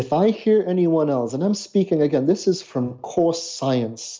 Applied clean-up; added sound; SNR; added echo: none; none; none; none.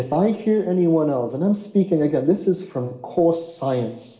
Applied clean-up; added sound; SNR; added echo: none; none; none; reverberation time 1.2 s.